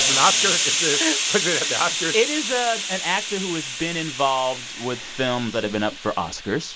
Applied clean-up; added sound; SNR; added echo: none; Hiss; 1 dB; none.